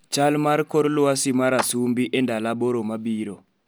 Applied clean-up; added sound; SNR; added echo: none; Clapping; 13 dB; none.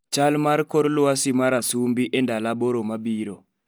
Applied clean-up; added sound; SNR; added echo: neural mask model DeepFilterNet 3.